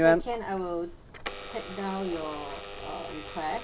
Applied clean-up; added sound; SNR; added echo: none; Alarm / Door; -3 dB; none.